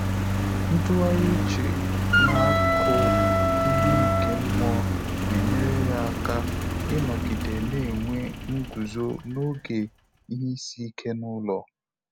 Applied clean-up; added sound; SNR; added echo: none; Engine + Wind instrument, woodwind instrument; -4 dB; none.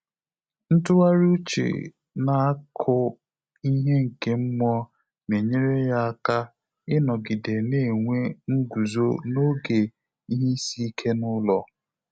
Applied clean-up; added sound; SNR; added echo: none; none; none; none.